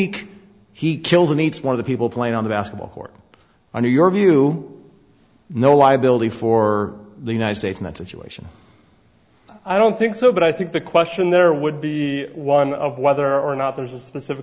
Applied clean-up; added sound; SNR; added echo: none; none; none; none.